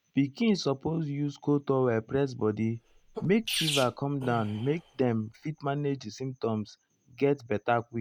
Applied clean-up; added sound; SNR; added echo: none; Sneeze; 10 dB; none.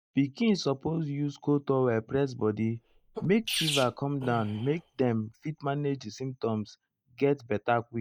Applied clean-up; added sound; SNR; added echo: neural mask model DeepFilterNet 3.